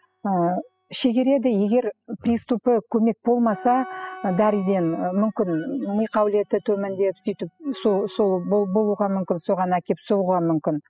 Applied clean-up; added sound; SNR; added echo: classical method spectral subtraction.